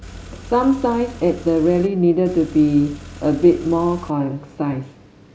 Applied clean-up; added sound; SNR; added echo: none; Car; 18 dB; none.